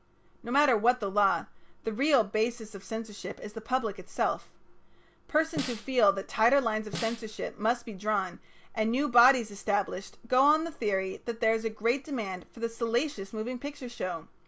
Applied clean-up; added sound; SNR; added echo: none; Snare drum; 14 dB; none.